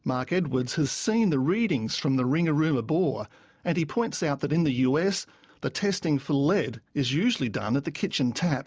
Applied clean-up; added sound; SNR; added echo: none; none; none; none.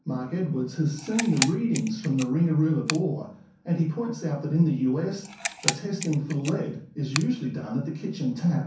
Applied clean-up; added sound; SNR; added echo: none; Camera; 9 dB; reverberation time 0.6 s.